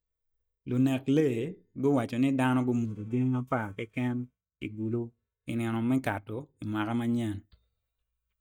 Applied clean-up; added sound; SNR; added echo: neural mask model DeepFilterNet 3.